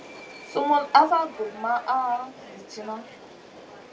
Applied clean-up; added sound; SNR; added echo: none; Subway, metro, underground; 18 dB; reverberation time 0.2 s.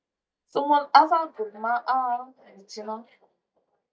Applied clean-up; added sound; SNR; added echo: neural mask model DeepFilterNet 3.